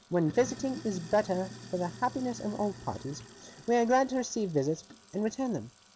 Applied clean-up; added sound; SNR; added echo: none; Sink (filling or washing); 17 dB; none.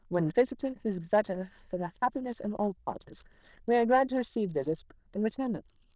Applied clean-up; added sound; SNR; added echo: neural diffusion model UNIVERSE++.